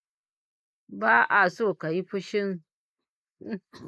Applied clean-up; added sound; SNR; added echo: neural mask model Resemble Enhance denoiser.